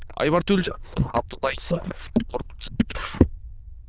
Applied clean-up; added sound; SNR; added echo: neural diffusion model UNIVERSE++.